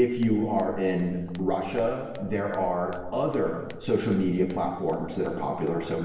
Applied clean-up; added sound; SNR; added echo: none; Walk, footsteps; 16 dB; reverberation time 1.2 s.